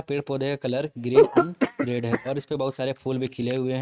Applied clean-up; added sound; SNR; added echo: neural mask model RNNoise.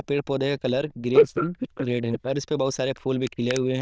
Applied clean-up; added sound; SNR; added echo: neural diffusion model UNIVERSE++.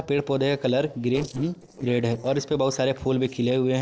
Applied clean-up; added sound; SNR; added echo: neural separator model SepFormer DNS4.